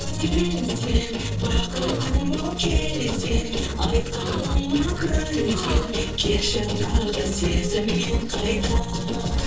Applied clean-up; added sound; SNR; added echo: neural separator model SepFormer DNS4.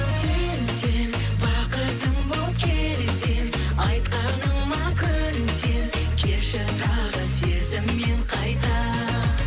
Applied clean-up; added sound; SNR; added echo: none; none; none; none.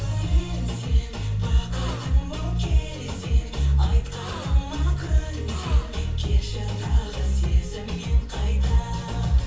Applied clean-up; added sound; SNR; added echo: none; Gasp; 19 dB; reverberation time 0.4 s.